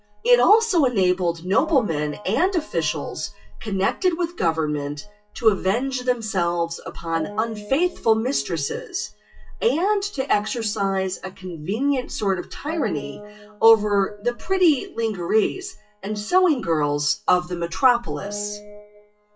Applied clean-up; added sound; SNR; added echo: classical method WPE with log-MMSE.